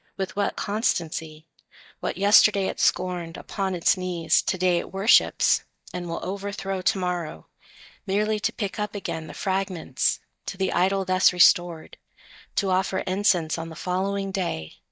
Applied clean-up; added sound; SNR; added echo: neural mask model DeepFilterNet 3.